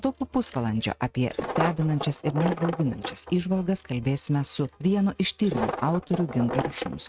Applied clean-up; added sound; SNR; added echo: neural mask model RNNoise.